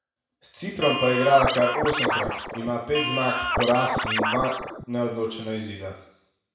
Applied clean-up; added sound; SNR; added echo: none; Scratching (performance technique); 1 dB; reverberation time 0.7 s.